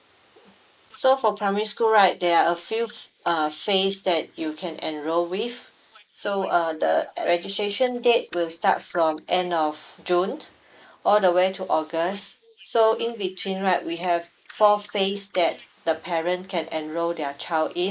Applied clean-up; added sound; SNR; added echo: neural mask model Resemble Enhance denoiser.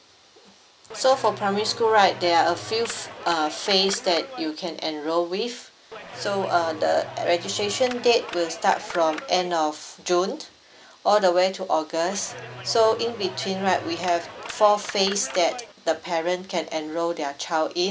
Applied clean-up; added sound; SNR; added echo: none; Clapping; 13 dB; none.